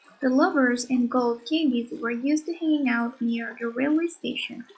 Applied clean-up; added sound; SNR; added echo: classical method log-MMSE.